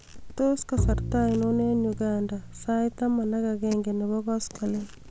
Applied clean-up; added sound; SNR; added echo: none; Bowed string instrument; 6 dB; none.